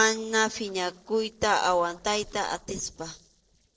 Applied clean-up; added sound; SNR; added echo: neural separator model SepFormer DNS4.